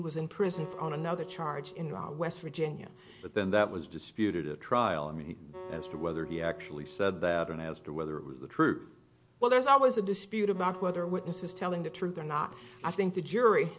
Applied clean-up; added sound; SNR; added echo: none; Acoustic guitar; 19 dB; none.